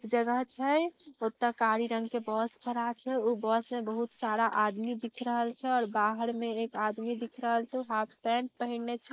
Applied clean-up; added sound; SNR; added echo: neural mask model Resemble Enhance denoiser.